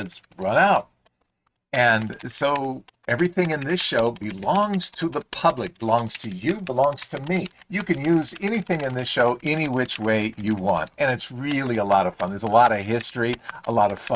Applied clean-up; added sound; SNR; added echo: neural mask model RNNoise.